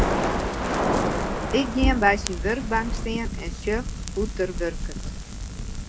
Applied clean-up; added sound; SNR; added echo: none; Crackle; -1 dB; none.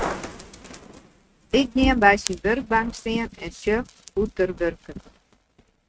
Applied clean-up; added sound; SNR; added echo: neural mask model RNNoise.